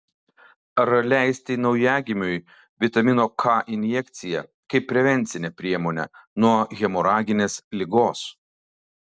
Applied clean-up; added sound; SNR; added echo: none; none; none; none.